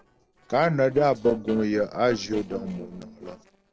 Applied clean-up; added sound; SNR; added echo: neural separator model SepFormer DNS4.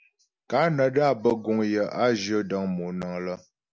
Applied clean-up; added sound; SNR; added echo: none; none; none; none.